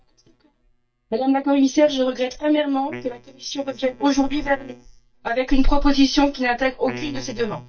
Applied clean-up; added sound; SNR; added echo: neural mask model DeepFilterNet 3.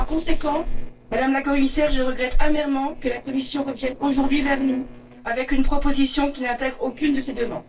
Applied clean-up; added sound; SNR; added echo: neural separator model SepFormer DNS4.